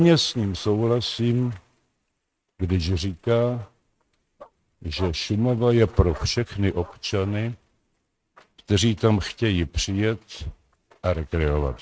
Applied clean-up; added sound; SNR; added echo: neural mask model RNNoise.